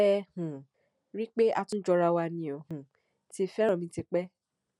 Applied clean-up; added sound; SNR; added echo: none; none; none; none.